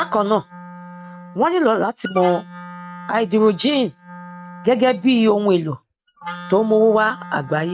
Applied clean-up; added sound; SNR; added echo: neural mask model RNNoise.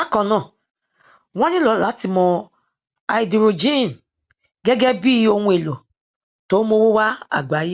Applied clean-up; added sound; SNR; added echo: none; none; none; none.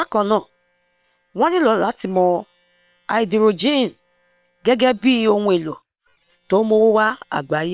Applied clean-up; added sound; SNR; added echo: neural separator model SepFormer WHAM!.